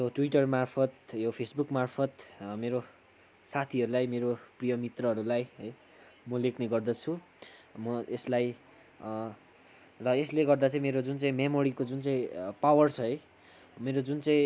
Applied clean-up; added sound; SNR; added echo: none; none; none; none.